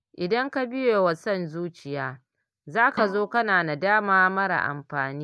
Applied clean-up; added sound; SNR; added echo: neural mask model DeepFilterNet 3.